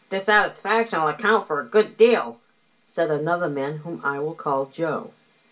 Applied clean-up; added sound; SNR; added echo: none; none; none; reverberation time 0.2 s.